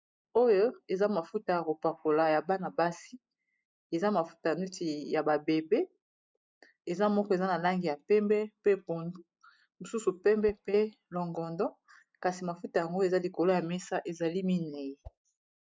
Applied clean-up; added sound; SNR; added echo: neural mask model Resemble Enhance denoiser.